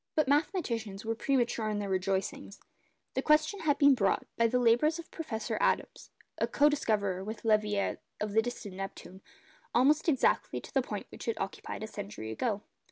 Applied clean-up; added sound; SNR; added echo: none; none; none; none.